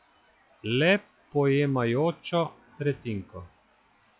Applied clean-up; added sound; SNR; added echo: classical method log-MMSE.